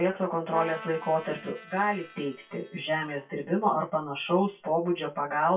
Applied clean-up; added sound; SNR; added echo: classical method WPE with log-MMSE.